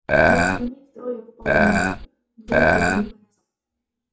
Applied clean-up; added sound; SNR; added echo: neural mask model DeepFilterNet 3.